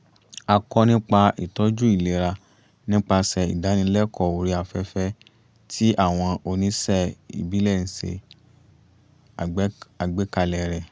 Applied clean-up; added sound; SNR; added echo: none; none; none; none.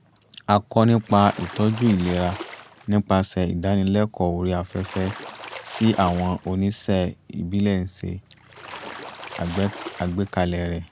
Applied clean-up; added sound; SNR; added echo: none; Splash, splatter; 15 dB; none.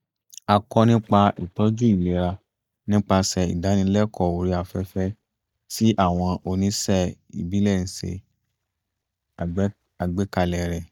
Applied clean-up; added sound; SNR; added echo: neural mask model DeepFilterNet 3.